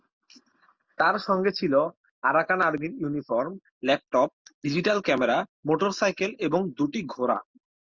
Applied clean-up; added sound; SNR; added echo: none; none; none; none.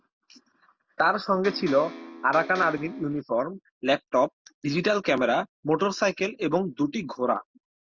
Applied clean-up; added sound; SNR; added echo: none; Electric guitar; 13 dB; none.